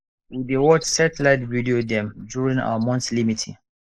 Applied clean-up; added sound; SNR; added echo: neural mask model Resemble Enhance denoiser.